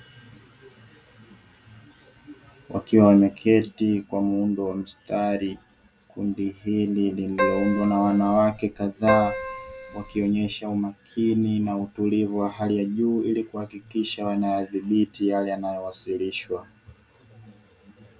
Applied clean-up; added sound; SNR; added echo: none; Keyboard (musical); 4 dB; none.